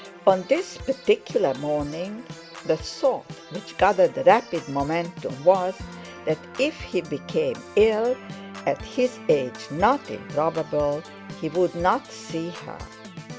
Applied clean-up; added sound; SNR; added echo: none; Organ; 16 dB; none.